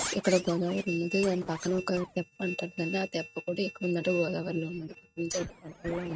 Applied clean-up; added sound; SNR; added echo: neural mask model RNNoise.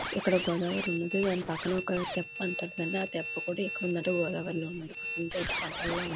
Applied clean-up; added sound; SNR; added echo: none; Squeak; 3 dB; none.